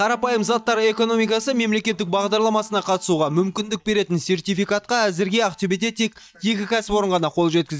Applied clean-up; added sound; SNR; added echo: neural mask model DeepFilterNet 3.